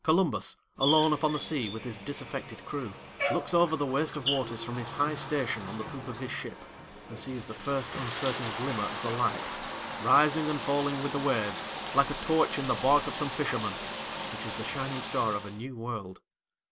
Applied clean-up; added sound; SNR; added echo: none; Bathtub (filling or washing); 5 dB; none.